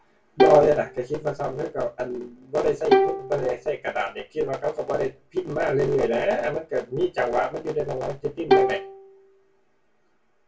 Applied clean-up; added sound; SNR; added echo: none; Bowed string instrument; -1 dB; reverberation time 0.2 s.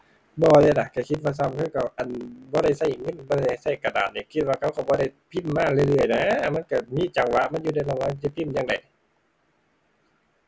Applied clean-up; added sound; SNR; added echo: none; none; none; none.